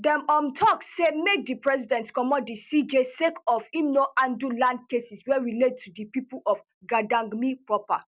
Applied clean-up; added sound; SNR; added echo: none; none; none; none.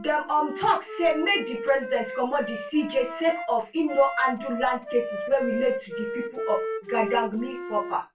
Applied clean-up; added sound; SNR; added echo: none; Wind instrument, woodwind instrument; 8 dB; reverberation time 0.2 s.